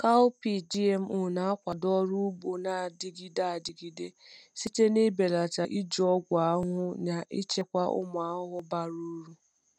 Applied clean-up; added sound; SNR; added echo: none; none; none; none.